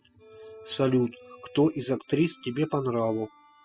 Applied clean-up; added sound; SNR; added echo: classical method spectral subtraction.